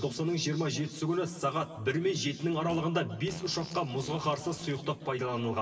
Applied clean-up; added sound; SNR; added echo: none; Fart; 19 dB; reverberation time 1.4 s.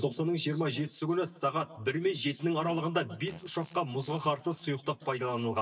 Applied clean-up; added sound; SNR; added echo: neural mask model DeepFilterNet 3.